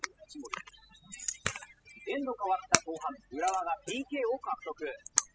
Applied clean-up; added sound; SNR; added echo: classical method spectral subtraction.